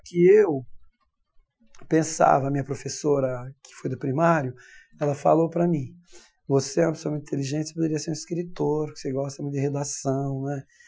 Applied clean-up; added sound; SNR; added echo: classical method Wiener filter.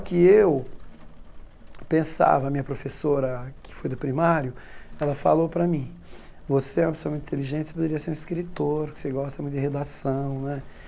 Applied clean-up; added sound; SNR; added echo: none; Rain; 15 dB; none.